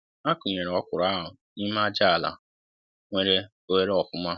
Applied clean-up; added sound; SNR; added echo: none; none; none; none.